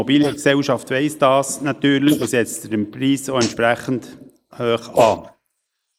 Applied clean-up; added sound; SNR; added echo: neural mask model Resemble Enhance denoiser.